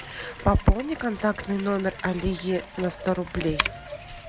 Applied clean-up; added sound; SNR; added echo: none; Mechanisms; 10 dB; none.